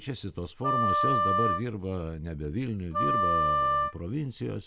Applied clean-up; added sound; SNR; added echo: none; Wind instrument, woodwind instrument; -5 dB; none.